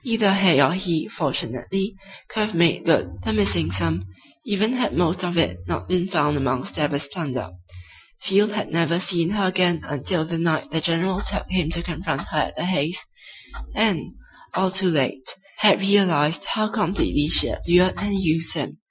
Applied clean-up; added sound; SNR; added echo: classical method Wiener filter.